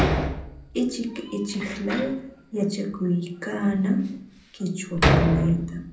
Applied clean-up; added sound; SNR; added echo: none; Door; 2 dB; reverberation time 0.6 s.